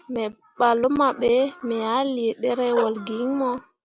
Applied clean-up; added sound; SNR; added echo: none; none; none; none.